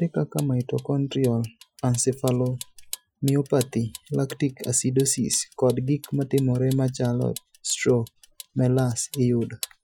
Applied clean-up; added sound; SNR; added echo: classical method Wiener filter.